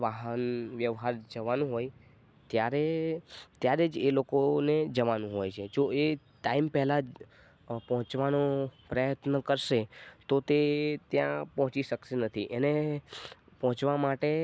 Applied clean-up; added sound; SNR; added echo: none; none; none; none.